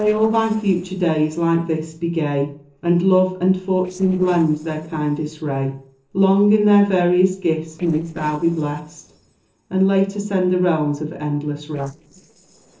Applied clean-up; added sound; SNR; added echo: neural separator model SepFormer DNS4.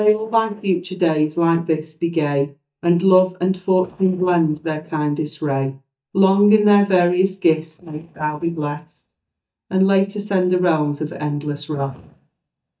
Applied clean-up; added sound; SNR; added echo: neural mask model DeepFilterNet 3.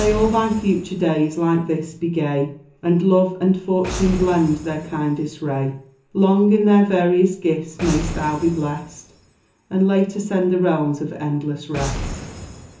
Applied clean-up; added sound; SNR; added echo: none; Boom; 14 dB; reverberation time 0.8 s.